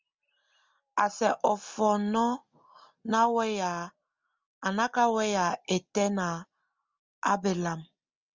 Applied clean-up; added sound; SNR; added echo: none; none; none; none.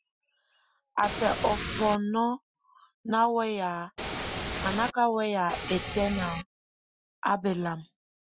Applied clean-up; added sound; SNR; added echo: classical method Wiener filter.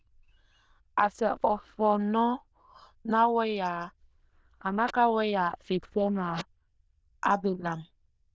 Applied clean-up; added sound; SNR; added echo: neural diffusion model UNIVERSE++.